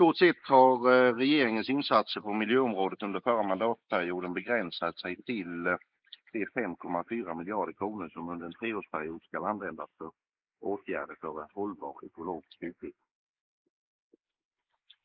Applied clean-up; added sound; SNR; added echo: neural mask model Resemble Enhance denoiser.